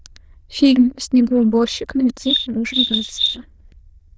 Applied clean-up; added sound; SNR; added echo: neural diffusion model UNIVERSE++.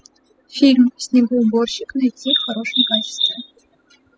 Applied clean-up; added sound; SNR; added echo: classical method spectral subtraction.